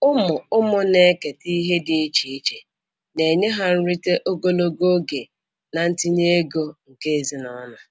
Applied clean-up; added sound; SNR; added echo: none; none; none; none.